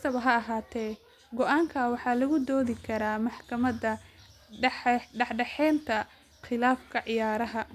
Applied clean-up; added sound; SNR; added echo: none; none; none; none.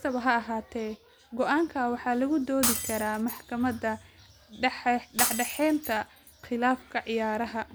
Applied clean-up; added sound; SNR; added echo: none; Shatter; 6 dB; none.